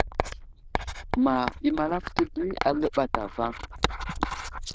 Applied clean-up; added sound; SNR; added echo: neural diffusion model UNIVERSE++.